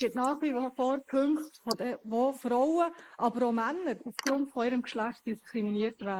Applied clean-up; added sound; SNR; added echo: neural mask model Resemble Enhance denoiser.